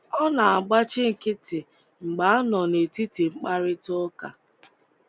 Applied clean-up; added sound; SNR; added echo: none; none; none; none.